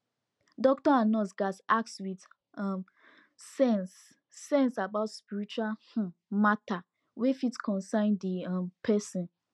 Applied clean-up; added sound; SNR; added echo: none; none; none; none.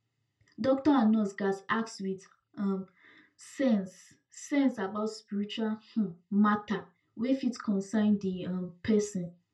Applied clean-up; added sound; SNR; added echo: none; none; none; reverberation time 0.2 s.